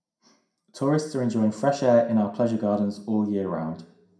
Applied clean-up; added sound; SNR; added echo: none; none; none; reverberation time 0.4 s.